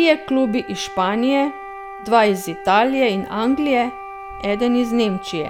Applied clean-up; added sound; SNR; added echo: none; Wind instrument, woodwind instrument; 14 dB; none.